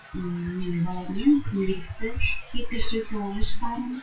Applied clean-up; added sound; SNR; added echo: classical method WPE with log-MMSE.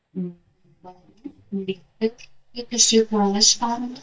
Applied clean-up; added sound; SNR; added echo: neural mask model DeepFilterNet 3.